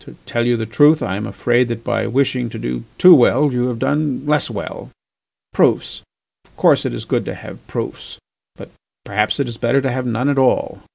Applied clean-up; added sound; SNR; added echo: none; none; none; none.